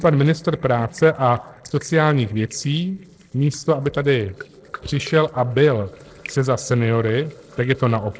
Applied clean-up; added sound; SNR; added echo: neural separator model SepFormer DNS4.